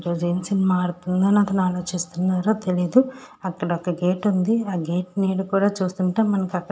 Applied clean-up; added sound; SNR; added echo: none; none; none; none.